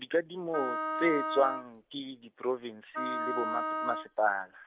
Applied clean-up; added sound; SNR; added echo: none; Wind instrument, woodwind instrument; 3 dB; none.